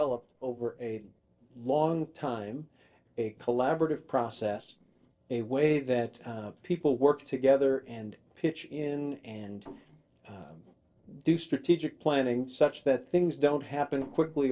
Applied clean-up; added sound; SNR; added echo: neural separator model SepFormer DNS4.